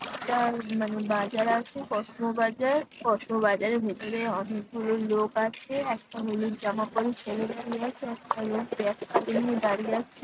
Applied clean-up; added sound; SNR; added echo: neural mask model RNNoise.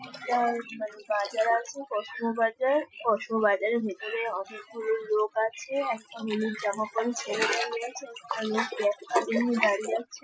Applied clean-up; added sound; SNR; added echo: classical method Wiener filter.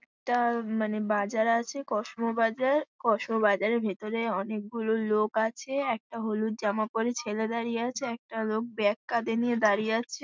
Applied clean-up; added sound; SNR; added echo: none; none; none; none.